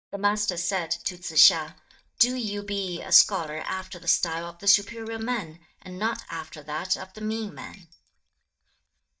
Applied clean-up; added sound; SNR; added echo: neural mask model DeepFilterNet 3.